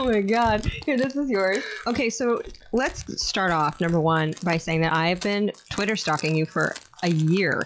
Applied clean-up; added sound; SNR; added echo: classical method log-MMSE.